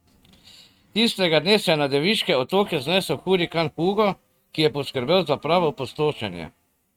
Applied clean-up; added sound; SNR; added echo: neural mask model RNNoise.